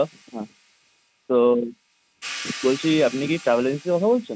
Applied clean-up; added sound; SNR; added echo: none; Hi-hat; 16 dB; none.